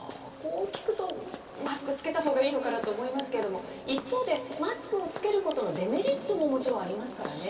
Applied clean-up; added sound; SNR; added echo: none; Walk, footsteps; 14 dB; reverberation time 2.4 s.